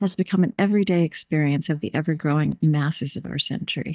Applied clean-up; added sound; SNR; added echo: neural mask model DeepFilterNet 3.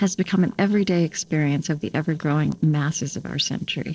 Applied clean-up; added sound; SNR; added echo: neural separator model SepFormer DNS4.